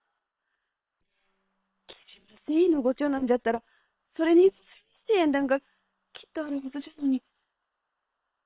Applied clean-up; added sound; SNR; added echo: neural separator model SepFormer WHAM!.